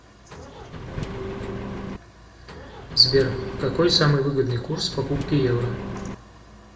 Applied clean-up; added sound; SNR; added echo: none; Engine; 8 dB; reverberation time 0.5 s.